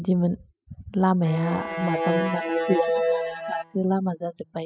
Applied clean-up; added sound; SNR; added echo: classical method spectral subtraction.